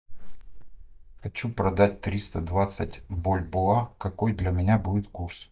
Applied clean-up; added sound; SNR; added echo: neural mask model DeepFilterNet 3.